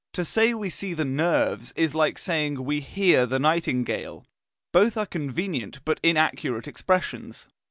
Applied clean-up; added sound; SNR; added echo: none; none; none; none.